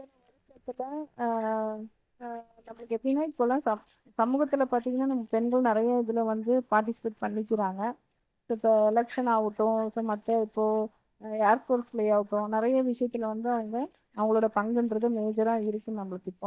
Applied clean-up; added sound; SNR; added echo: neural mask model DeepFilterNet 3.